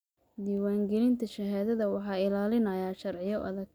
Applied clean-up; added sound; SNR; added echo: none; none; none; none.